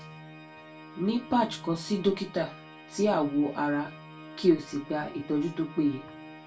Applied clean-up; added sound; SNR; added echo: none; Organ; 17 dB; reverberation time 0.2 s.